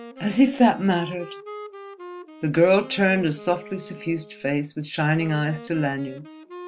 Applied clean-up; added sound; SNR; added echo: none; Wind instrument, woodwind instrument; 17 dB; none.